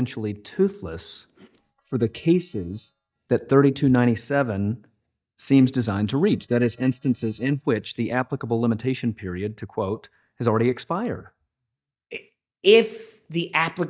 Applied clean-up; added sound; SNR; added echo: neural mask model DeepFilterNet 3.